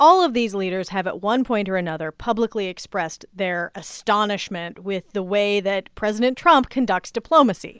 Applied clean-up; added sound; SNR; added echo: none; none; none; none.